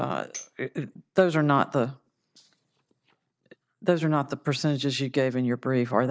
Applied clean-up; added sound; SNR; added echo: neural mask model DeepFilterNet 3.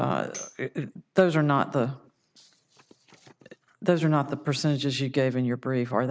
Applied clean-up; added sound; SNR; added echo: neural mask model RNNoise.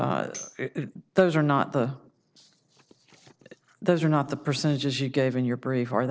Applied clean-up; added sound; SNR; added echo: neural separator model SepFormer DNS4.